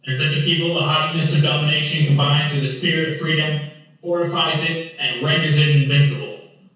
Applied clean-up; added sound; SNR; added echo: none; none; none; reverberation time 0.6 s.